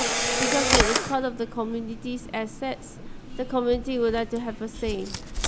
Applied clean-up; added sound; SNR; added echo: none; Camera; 0 dB; none.